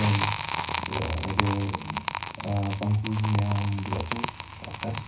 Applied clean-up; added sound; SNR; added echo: none; Crackle; 4 dB; reverberation time 0.4 s.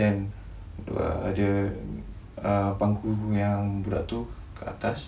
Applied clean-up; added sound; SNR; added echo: none; none; none; none.